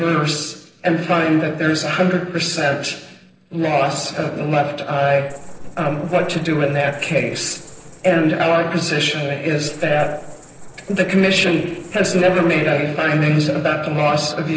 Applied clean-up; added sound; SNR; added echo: neural separator model SepFormer DNS4.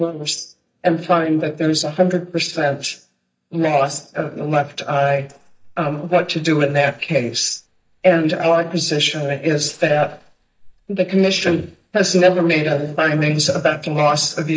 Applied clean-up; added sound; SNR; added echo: neural mask model DeepFilterNet 3.